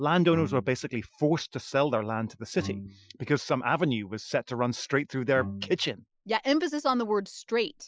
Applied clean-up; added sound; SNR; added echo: classical method Wiener filter.